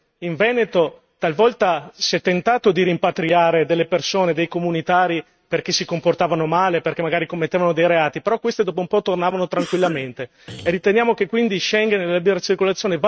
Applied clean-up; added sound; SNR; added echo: neural mask model RNNoise.